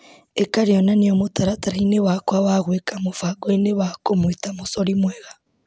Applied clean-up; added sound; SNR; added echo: none; none; none; none.